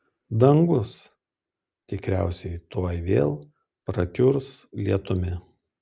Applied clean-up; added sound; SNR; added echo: none; none; none; none.